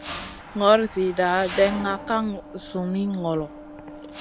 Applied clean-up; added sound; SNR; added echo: none; Mechanisms; 13 dB; none.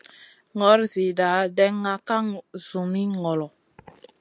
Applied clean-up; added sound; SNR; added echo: none; none; none; none.